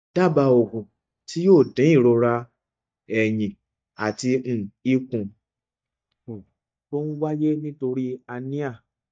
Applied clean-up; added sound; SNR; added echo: neural mask model DeepFilterNet 3.